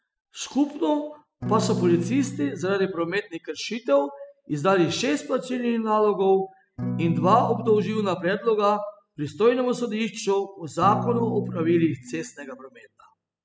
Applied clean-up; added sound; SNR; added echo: classical method spectral subtraction.